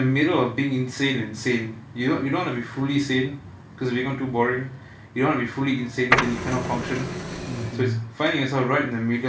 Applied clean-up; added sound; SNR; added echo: none; Printer; 2 dB; none.